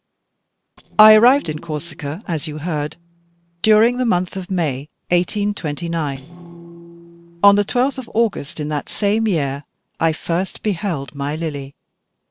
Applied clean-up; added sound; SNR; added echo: neural separator model SepFormer DNS4.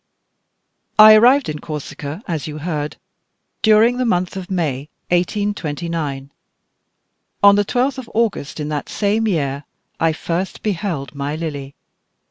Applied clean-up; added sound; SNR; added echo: none; none; none; none.